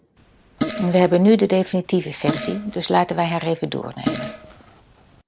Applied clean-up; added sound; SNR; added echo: none; Fart; 10 dB; none.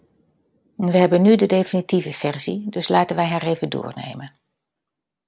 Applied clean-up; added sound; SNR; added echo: none; none; none; none.